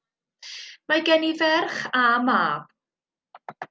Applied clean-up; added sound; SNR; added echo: none; none; none; none.